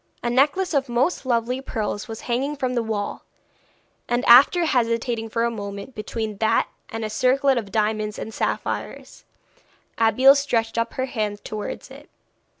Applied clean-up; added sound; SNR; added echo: none; none; none; none.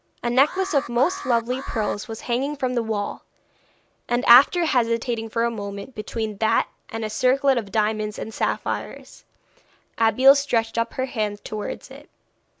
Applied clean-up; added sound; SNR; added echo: none; Alarm; 12 dB; none.